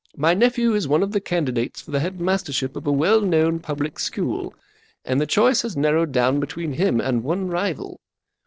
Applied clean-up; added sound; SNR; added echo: neural separator model SepFormer DNS4.